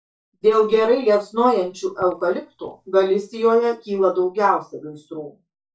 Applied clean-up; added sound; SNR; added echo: neural mask model DeepFilterNet 3.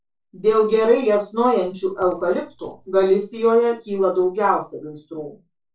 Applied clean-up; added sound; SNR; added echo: neural separator model SepFormer DNS4.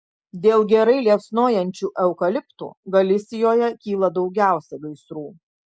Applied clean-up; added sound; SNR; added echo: none; none; none; none.